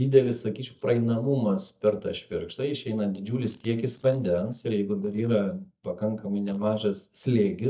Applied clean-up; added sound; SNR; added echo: neural mask model DeepFilterNet 3.